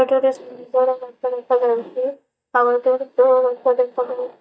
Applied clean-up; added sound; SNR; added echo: neural mask model DeepFilterNet 3.